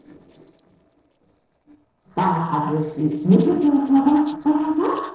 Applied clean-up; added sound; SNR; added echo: neural separator model SepFormer DNS4.